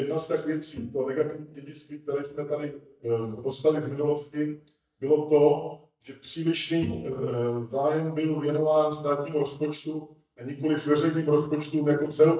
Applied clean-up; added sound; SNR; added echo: neural mask model DeepFilterNet 3.